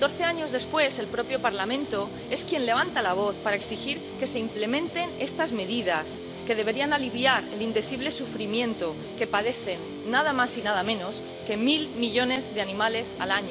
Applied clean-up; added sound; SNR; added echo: none; Guitar; 9 dB; none.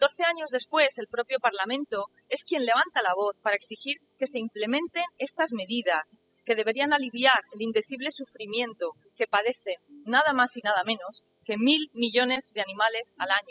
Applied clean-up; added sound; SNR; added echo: classical method spectral subtraction.